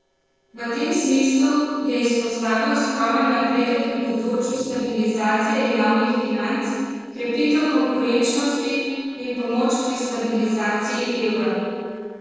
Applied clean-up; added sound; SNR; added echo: neural separator model SepFormer DNS4.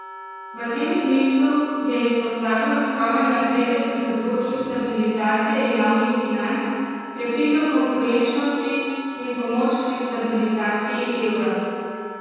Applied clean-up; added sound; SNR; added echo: none; Wind instrument, woodwind instrument; 15 dB; reverberation time 2.2 s.